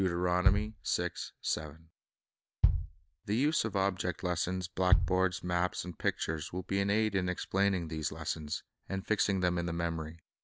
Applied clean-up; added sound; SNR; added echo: none; Bass drum; 1 dB; none.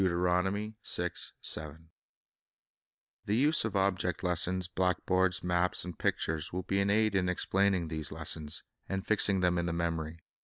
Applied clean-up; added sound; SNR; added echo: none; none; none; none.